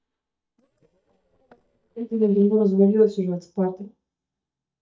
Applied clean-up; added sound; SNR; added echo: neural mask model DeepFilterNet 3.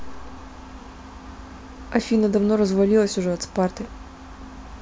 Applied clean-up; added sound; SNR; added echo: none; none; none; none.